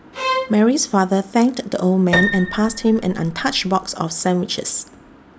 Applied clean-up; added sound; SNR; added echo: none; Piano + Bowed string instrument; 6 dB; none.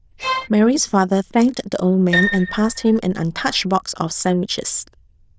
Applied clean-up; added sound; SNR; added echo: neural diffusion model UNIVERSE++.